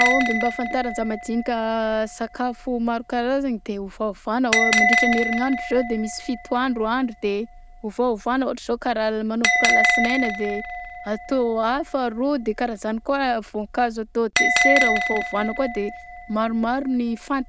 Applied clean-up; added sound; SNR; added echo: none; Bell; 2 dB; none.